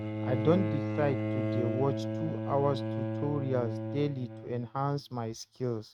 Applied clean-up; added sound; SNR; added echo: neural mask model RNNoise.